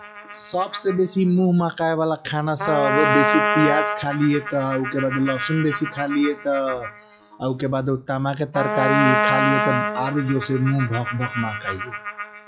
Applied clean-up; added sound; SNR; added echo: classical method log-MMSE.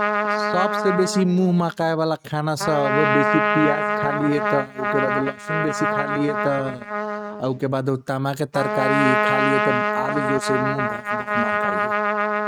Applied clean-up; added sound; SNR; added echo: neural mask model RNNoise.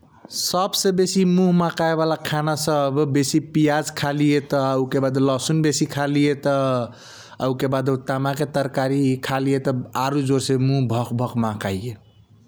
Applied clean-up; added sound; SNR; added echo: none; none; none; none.